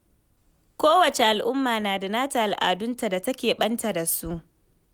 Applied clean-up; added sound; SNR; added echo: none; none; none; none.